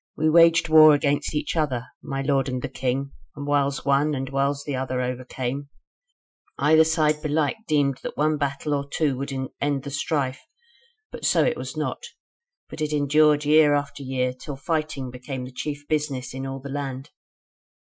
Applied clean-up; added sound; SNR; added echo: classical method Wiener filter.